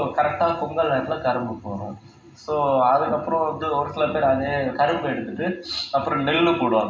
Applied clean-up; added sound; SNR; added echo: none; none; none; reverberation time 0.2 s.